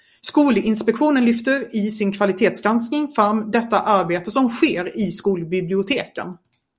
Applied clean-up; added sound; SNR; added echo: none; none; none; none.